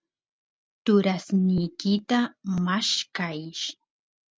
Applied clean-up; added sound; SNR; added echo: none; none; none; none.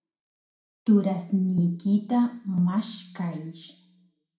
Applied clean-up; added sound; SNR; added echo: none; none; none; reverberation time 0.5 s.